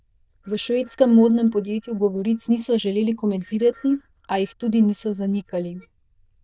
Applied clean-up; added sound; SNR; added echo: neural diffusion model UNIVERSE++.